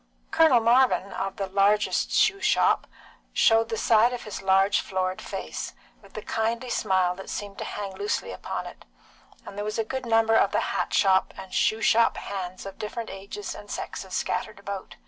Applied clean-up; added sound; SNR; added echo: none; none; none; none.